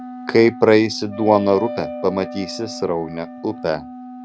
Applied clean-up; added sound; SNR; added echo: none; Wind instrument, woodwind instrument + Wind instrument, woodwind instrument; 12 dB; none.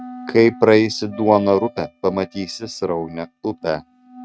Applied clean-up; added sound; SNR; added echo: neural mask model RNNoise.